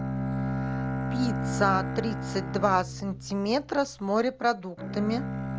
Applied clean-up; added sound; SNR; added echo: none; Bowed string instrument; 3 dB; none.